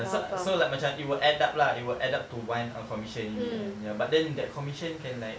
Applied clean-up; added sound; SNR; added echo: none; none; none; none.